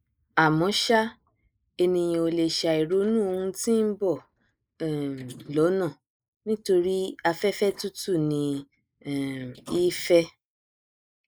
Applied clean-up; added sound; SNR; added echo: neural mask model Resemble Enhance denoiser.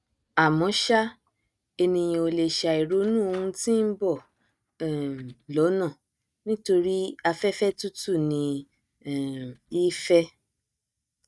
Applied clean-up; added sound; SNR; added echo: neural mask model DeepFilterNet 3.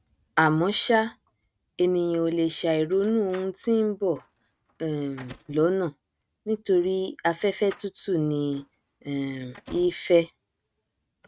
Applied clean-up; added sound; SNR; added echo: neural mask model RNNoise.